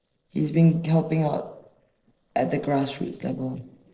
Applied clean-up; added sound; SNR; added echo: neural separator model SepFormer DNS4.